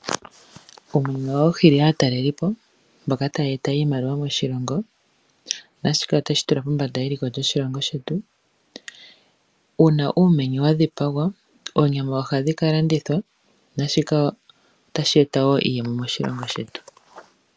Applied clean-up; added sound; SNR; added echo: none; none; none; none.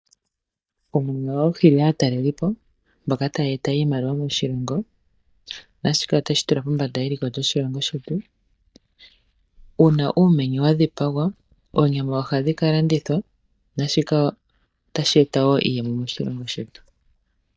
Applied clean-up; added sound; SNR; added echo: neural mask model DeepFilterNet 3.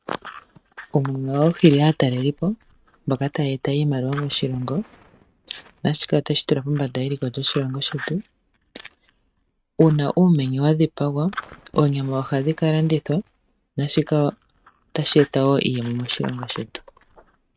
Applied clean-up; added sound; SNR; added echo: neural mask model RNNoise.